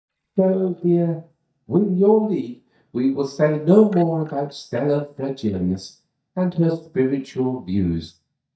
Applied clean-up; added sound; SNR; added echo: neural mask model DeepFilterNet 3.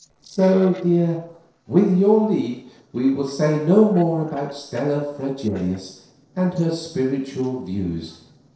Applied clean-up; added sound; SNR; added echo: neural separator model SepFormer DNS4.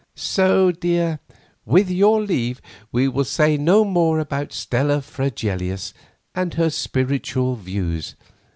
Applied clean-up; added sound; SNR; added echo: none; none; none; none.